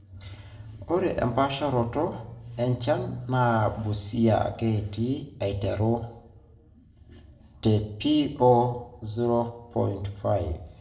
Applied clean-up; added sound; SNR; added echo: none; none; none; reverberation time 0.6 s.